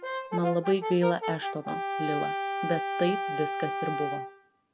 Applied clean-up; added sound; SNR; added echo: none; Brass instrument; 2 dB; none.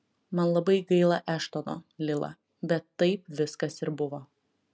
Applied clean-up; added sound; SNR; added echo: none; none; none; none.